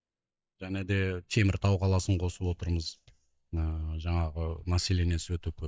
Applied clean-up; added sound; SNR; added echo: neural mask model DeepFilterNet 3.